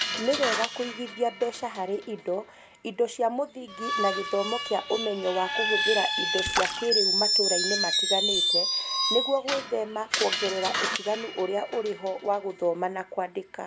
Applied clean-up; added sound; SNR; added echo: none; Screech + Splash, splatter; 0 dB; none.